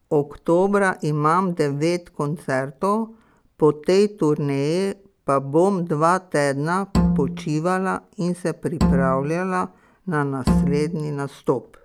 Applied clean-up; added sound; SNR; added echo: none; Bowed string instrument; 2 dB; none.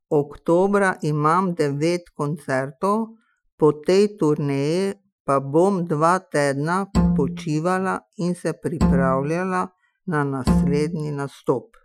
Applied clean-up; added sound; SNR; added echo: classical method Wiener filter.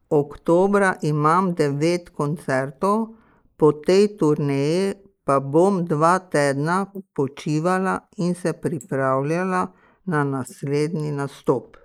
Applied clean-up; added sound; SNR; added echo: neural mask model Resemble Enhance denoiser.